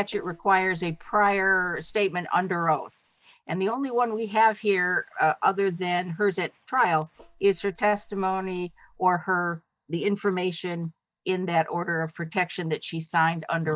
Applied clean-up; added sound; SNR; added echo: neural mask model DeepFilterNet 3.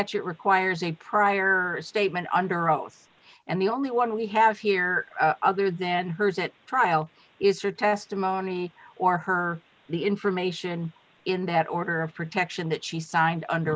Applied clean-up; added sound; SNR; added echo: none; none; none; none.